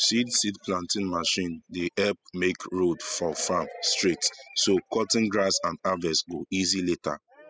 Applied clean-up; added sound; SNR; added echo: classical method spectral subtraction.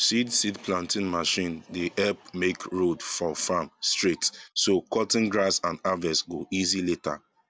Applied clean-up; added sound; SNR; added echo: none; none; none; none.